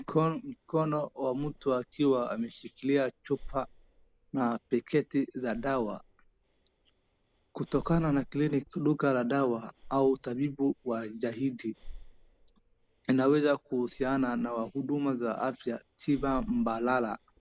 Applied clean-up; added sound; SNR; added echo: none; Breathing; 19 dB; none.